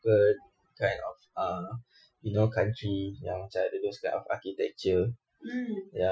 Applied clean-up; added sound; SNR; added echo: classical method Wiener filter.